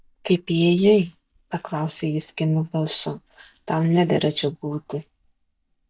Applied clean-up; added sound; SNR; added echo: neural mask model DeepFilterNet 3.